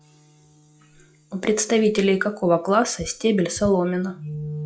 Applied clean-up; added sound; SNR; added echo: classical method log-MMSE.